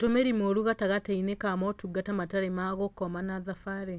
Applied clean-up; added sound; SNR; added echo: none; none; none; none.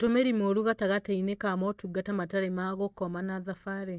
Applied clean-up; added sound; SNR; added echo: neural mask model DeepFilterNet 3.